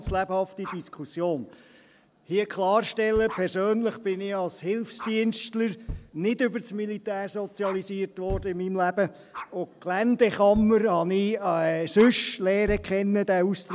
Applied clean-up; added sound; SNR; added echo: none; Thump, thud + Dog; 17 dB; none.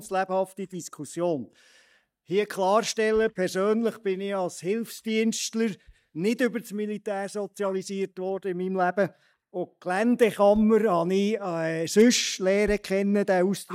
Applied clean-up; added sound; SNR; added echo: neural mask model DeepFilterNet 3.